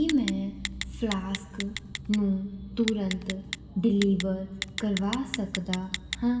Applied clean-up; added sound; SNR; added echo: none; Telephone; 10 dB; reverberation time 1.7 s.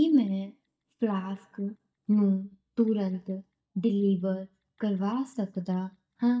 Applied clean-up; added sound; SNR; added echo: neural mask model DeepFilterNet 3.